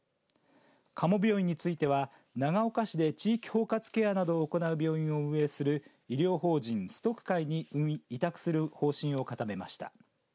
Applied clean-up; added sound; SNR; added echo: none; none; none; none.